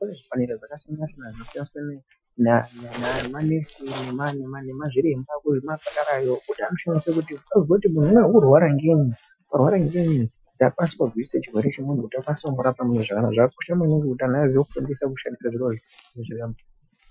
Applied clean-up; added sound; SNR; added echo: classical method Wiener filter.